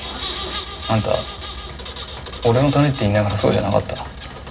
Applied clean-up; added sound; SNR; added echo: none; Engine; 11 dB; reverberation time 0.4 s.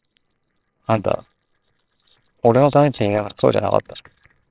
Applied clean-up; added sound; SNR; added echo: neural separator model SepFormer WHAMR!.